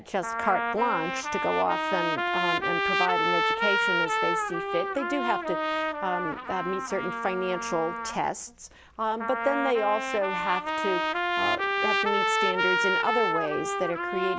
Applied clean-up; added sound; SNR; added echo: none; Trumpet; -2 dB; none.